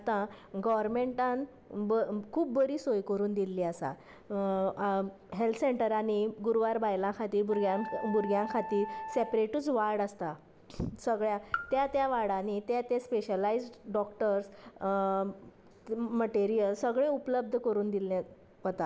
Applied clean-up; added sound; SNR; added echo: none; Wind instrument, woodwind instrument + Raindrop / Drip; 12 dB; none.